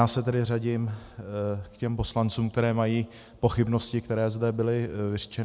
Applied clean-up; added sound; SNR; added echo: none; none; none; none.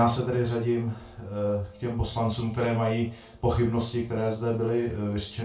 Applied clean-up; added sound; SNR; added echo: none; none; none; reverberation time 0.2 s.